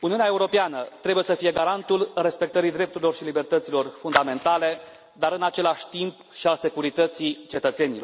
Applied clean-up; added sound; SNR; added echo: none; Fire; 15 dB; none.